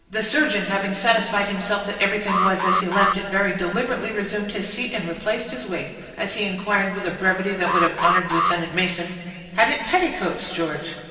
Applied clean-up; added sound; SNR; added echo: none; Alarm; 1 dB; reverberation time 2.4 s.